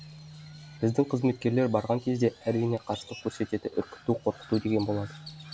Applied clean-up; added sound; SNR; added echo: none; Crow; 19 dB; none.